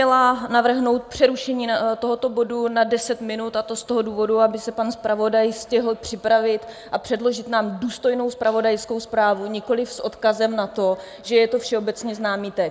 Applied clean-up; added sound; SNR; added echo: none; none; none; none.